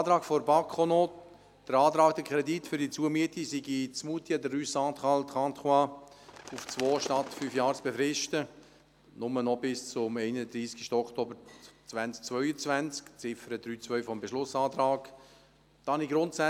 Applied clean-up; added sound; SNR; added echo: none; Bird; 17 dB; none.